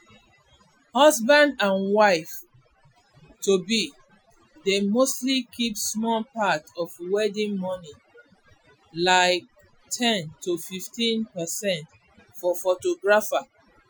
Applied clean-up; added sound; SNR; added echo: classical method Wiener filter.